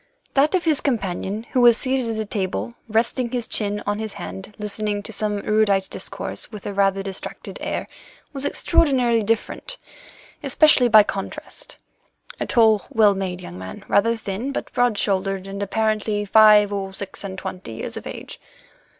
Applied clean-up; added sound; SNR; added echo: none; none; none; none.